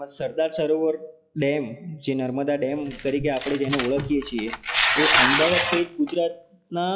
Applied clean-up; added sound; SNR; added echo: classical method log-MMSE.